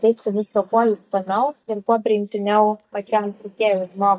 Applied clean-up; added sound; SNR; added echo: neural mask model DeepFilterNet 3.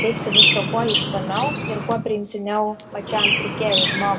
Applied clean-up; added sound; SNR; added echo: none; Chirp, tweet; -3 dB; reverberation time 1.9 s.